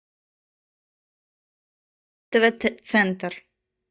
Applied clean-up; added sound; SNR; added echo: neural mask model DeepFilterNet 3.